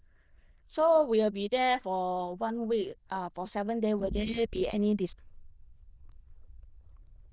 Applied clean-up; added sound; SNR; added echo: neural diffusion model UNIVERSE++.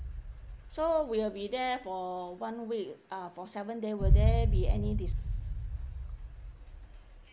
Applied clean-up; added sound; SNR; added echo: none; Boom; -4 dB; none.